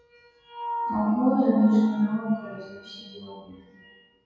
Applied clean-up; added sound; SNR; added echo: classical method WPE with log-MMSE.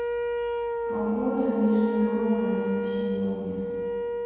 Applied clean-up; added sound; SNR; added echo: none; Wind instrument, woodwind instrument; 1 dB; reverberation time 2.1 s.